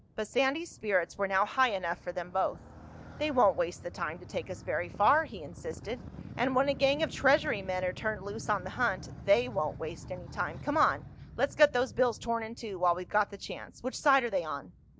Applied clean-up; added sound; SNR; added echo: none; Motorcycle; 16 dB; none.